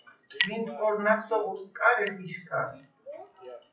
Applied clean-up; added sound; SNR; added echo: classical method WPE with log-MMSE.